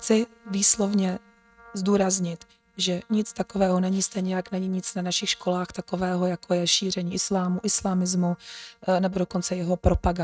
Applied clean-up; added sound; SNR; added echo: neural mask model RNNoise.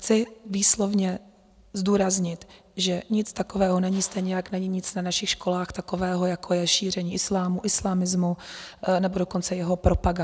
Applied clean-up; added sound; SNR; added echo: none; none; none; none.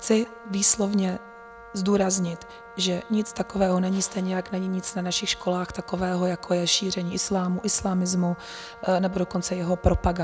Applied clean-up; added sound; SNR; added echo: none; Wind instrument, woodwind instrument; 19 dB; none.